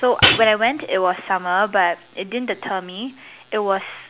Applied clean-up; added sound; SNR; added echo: none; Hi-hat; -4 dB; none.